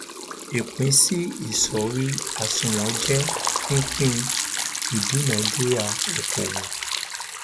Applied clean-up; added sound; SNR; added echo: none; Liquid; 2 dB; none.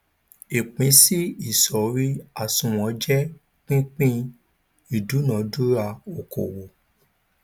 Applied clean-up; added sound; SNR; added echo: none; none; none; none.